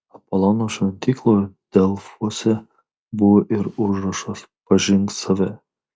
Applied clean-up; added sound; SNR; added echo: none; none; none; none.